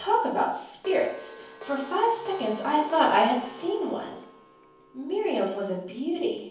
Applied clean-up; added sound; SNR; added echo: none; Clock; 18 dB; reverberation time 0.7 s.